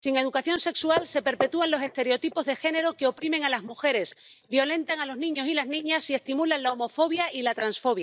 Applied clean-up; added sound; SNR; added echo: neural mask model DeepFilterNet 3.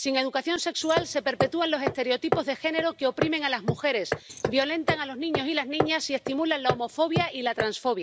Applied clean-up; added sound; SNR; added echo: none; Hammer; 5 dB; none.